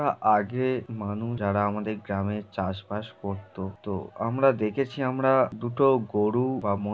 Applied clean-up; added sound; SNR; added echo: none; none; none; none.